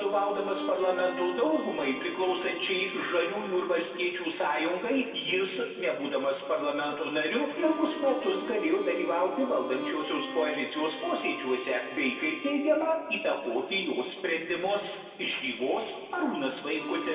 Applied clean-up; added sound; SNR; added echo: none; Bowed string instrument; 12 dB; reverberation time 2.0 s.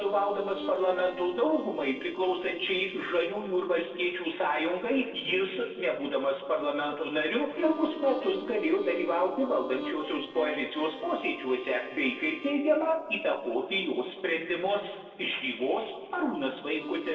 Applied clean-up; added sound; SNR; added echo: neural separator model SepFormer DNS4.